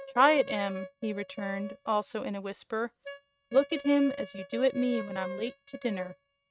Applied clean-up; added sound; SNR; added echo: neural mask model RNNoise.